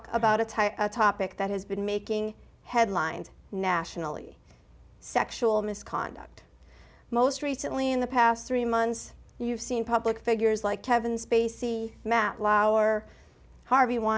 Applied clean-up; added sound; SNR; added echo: none; none; none; none.